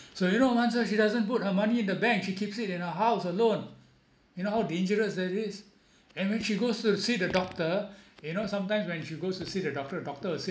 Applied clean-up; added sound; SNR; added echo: none; none; none; none.